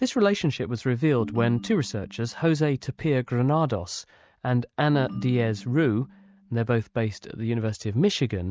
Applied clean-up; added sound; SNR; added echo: neural mask model RNNoise.